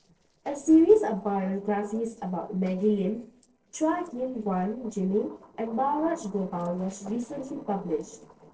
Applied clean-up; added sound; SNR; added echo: neural separator model SepFormer DNS4.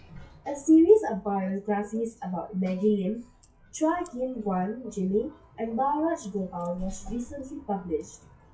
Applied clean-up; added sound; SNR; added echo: classical method WPE with log-MMSE.